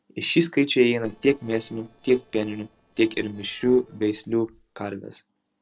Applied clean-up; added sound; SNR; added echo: neural separator model SepFormer DNS4.